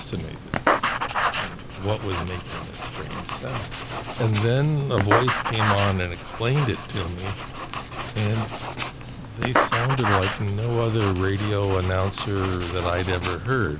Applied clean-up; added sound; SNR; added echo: none; Writing; 2 dB; none.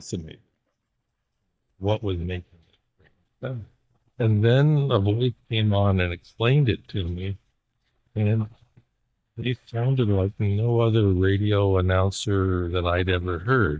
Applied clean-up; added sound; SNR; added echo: neural mask model DeepFilterNet 3.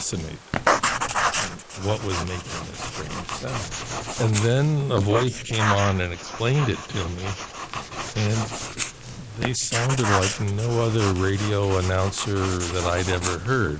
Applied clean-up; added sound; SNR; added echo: neural mask model Resemble Enhance denoiser.